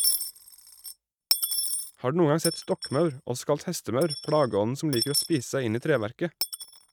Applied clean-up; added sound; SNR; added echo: neural mask model RNNoise.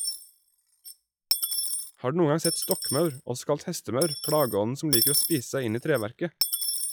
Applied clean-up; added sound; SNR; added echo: classical method log-MMSE.